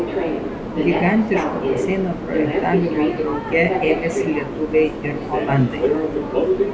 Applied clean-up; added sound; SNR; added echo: none; Subway, metro, underground; 0 dB; none.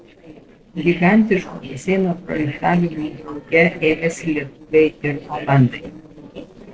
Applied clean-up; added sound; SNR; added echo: neural separator model SepFormer DNS4.